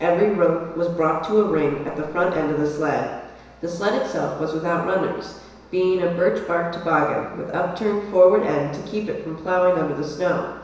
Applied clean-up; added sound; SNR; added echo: none; none; none; reverberation time 1.0 s.